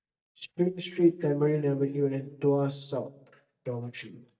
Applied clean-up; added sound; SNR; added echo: neural mask model DeepFilterNet 3.